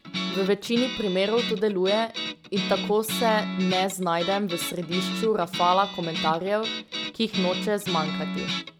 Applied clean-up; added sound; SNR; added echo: none; Guitar; 5 dB; none.